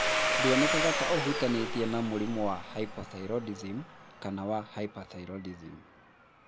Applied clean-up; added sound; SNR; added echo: none; Domestic sounds, home sounds; 1 dB; none.